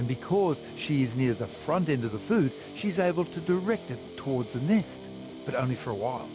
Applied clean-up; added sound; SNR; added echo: none; Guitar; 13 dB; none.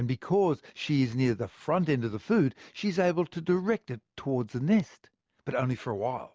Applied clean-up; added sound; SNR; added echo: none; none; none; none.